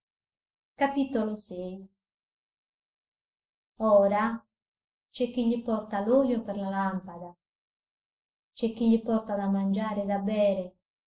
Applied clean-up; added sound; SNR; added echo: none; none; none; none.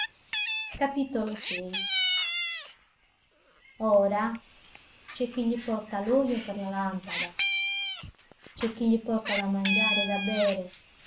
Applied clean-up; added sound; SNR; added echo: none; Meow; 4 dB; none.